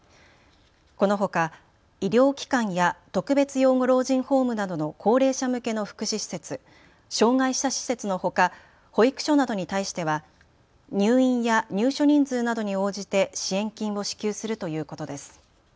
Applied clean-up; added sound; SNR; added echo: none; none; none; none.